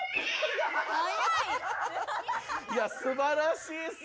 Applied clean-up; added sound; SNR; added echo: none; Meow; 7 dB; none.